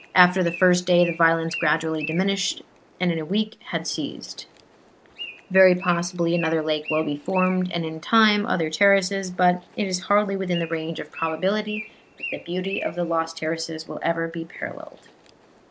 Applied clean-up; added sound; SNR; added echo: none; Bird; 17 dB; none.